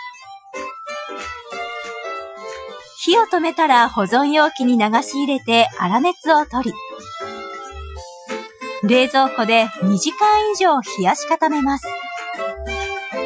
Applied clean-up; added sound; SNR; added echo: classical method Wiener filter.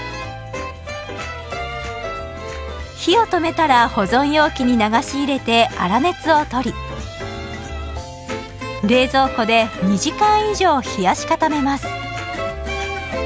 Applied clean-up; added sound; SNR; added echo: none; none; none; none.